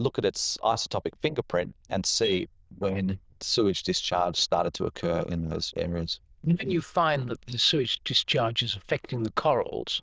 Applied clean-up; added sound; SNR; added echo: neural diffusion model UNIVERSE++.